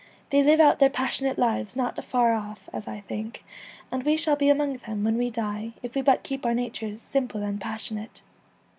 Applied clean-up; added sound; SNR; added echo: none; none; none; none.